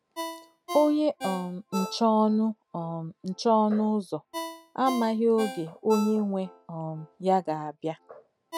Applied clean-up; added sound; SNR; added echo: none; Ringtone; 13 dB; none.